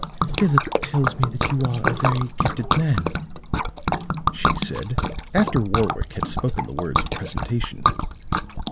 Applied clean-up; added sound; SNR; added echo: none; Liquid; -1 dB; none.